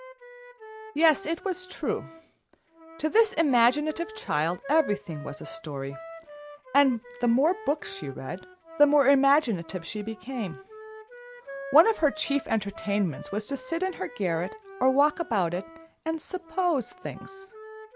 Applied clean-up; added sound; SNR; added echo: none; Wind instrument, woodwind instrument; 17 dB; none.